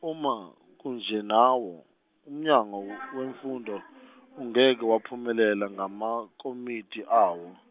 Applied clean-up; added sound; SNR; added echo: none; none; none; none.